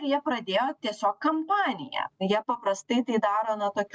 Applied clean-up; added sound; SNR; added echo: none; none; none; none.